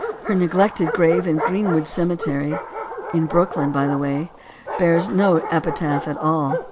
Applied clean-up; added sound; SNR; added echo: none; Bark; 9 dB; none.